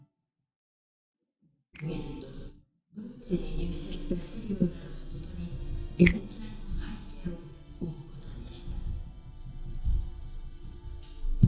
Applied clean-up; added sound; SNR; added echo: neural mask model DeepFilterNet 3.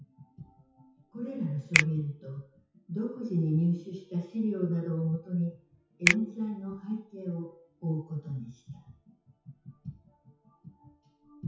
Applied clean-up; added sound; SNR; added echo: classical method WPE with log-MMSE.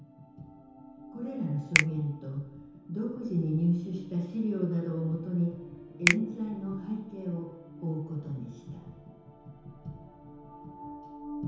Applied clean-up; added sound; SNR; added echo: none; Finger snapping; 1 dB; reverberation time 0.9 s.